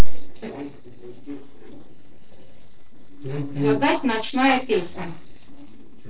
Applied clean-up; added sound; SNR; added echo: neural separator model SepFormer DNS4.